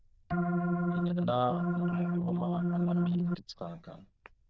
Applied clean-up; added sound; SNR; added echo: neural diffusion model UNIVERSE++.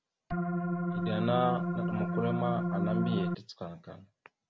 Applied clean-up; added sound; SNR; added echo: none; Organ; -4 dB; none.